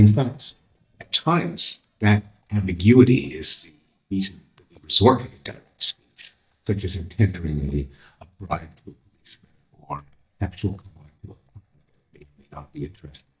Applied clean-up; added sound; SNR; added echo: neural mask model DeepFilterNet 3.